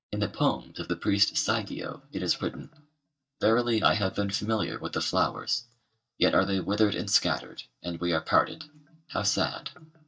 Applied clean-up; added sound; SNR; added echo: neural mask model DeepFilterNet 3.